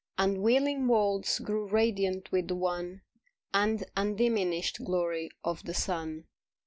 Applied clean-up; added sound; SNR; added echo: none; none; none; none.